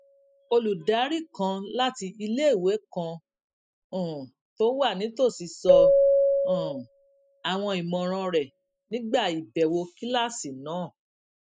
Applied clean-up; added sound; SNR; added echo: classical method spectral subtraction.